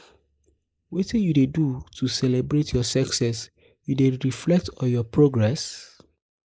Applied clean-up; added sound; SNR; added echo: neural mask model Resemble Enhance denoiser.